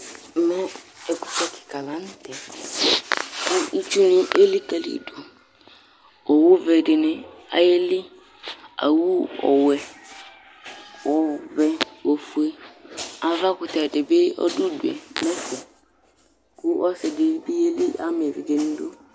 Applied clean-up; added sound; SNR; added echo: none; none; none; none.